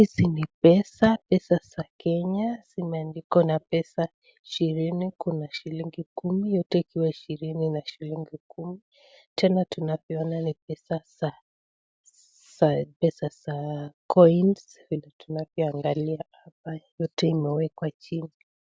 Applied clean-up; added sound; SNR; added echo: none; none; none; none.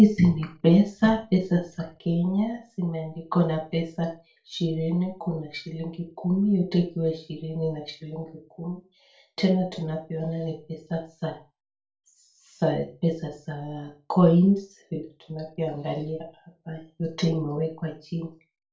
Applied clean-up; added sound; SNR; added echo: none; none; none; reverberation time 0.3 s.